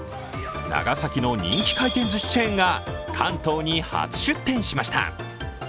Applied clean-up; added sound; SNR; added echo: none; none; none; none.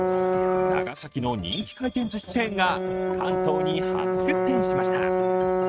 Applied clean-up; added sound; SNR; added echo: neural mask model RNNoise.